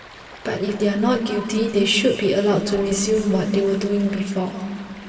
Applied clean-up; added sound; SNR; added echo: none; Stream; 20 dB; reverberation time 2.7 s.